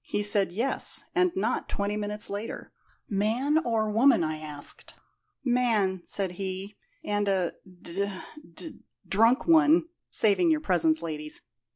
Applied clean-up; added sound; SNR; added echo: none; none; none; none.